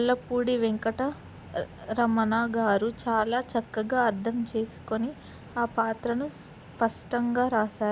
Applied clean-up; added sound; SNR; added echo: none; none; none; none.